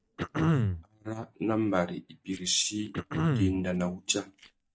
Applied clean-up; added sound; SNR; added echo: neural mask model DeepFilterNet 3.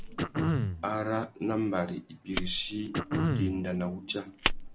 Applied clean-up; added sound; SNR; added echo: none; Fire + Cough; -1 dB; none.